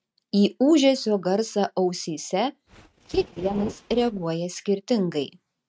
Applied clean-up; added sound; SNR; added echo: neural mask model RNNoise.